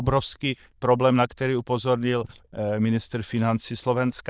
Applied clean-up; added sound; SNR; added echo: neural diffusion model UNIVERSE++.